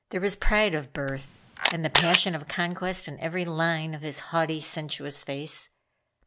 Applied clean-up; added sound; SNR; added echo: none; Camera; -3 dB; none.